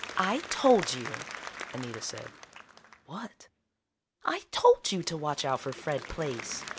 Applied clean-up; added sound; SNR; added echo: none; Applause / Crowd; 13 dB; none.